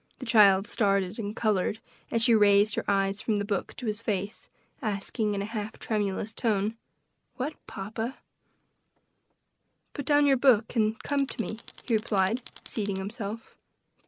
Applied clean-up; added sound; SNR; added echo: none; Tools; 19 dB; none.